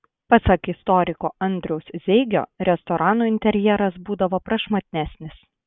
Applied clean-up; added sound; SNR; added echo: none; none; none; none.